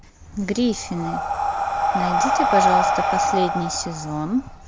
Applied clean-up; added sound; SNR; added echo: none; Breathing; -3 dB; none.